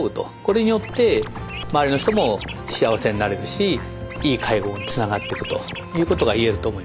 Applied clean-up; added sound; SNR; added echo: none; Scratching (performance technique); 14 dB; none.